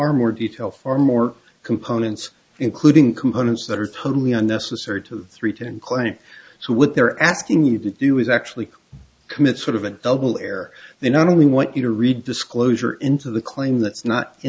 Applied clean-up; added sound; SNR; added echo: none; none; none; none.